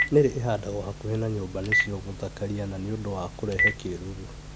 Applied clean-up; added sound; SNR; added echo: none; Telephone; 3 dB; none.